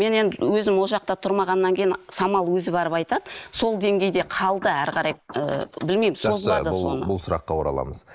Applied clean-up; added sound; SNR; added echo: neural mask model Resemble Enhance denoiser.